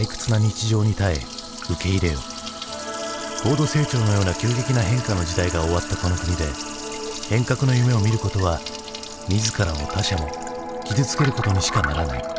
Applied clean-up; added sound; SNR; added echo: none; Liquid; 11 dB; none.